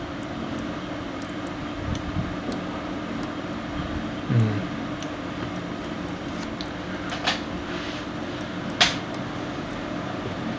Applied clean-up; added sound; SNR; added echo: none; Drip / Sink (filling or washing) / Water tap, faucet; 14 dB; none.